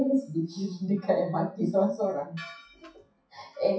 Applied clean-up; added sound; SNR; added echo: classical method WPE with log-MMSE.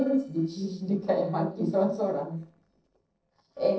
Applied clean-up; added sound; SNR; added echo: neural separator model SepFormer DNS4.